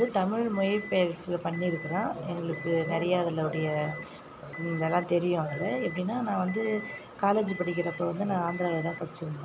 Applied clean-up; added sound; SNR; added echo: none; Alarm; 15 dB; none.